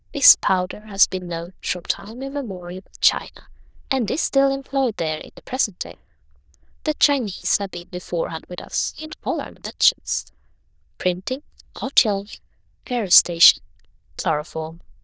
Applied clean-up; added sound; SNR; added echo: neural diffusion model UNIVERSE++.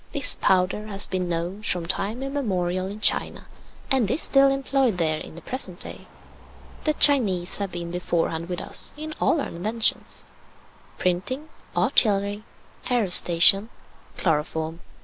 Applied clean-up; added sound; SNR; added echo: none; Motor vehicle (road); 15 dB; none.